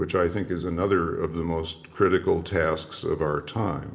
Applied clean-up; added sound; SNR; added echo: none; none; none; reverberation time 2.2 s.